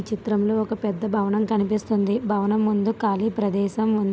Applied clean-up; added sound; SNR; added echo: none; none; none; none.